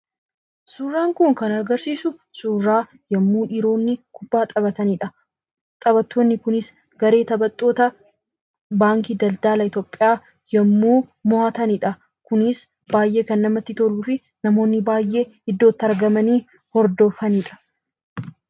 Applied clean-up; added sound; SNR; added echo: none; none; none; none.